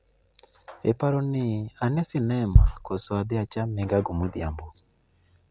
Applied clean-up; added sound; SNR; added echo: none; Bass drum; -3 dB; none.